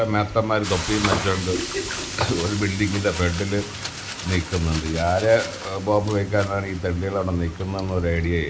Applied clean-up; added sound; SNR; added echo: none; Frying (food); 10 dB; none.